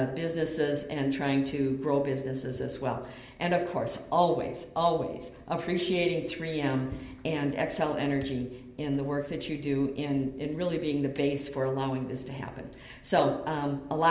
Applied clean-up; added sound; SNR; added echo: none; none; none; none.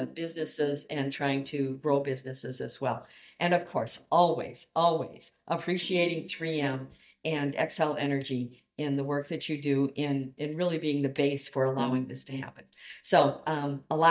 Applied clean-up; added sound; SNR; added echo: neural mask model DeepFilterNet 3.